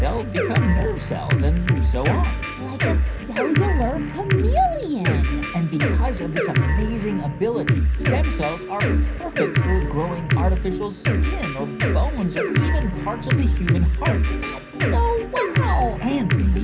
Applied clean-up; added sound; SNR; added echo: none; Drum kit; -4 dB; reverberation time 0.4 s.